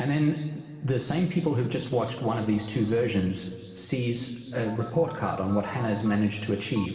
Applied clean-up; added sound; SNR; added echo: none; Telephone; 16 dB; reverberation time 2.1 s.